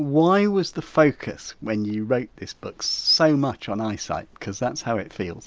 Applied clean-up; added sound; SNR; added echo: none; none; none; none.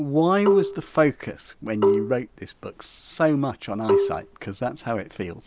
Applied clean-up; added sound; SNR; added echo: none; Marimba, xylophone; -1 dB; none.